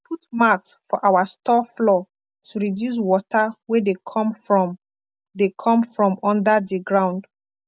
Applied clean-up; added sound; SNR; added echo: none; none; none; none.